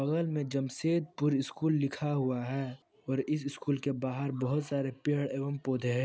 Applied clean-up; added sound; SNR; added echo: none; none; none; none.